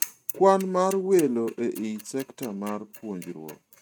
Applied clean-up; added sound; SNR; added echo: neural mask model RNNoise.